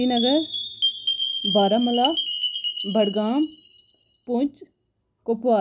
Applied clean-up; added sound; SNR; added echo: none; Chime; 1 dB; none.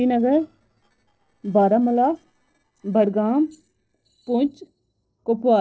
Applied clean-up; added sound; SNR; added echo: neural separator model SepFormer DNS4.